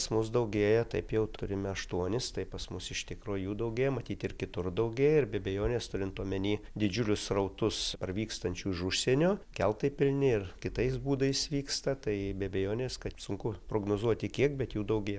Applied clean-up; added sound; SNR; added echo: none; none; none; none.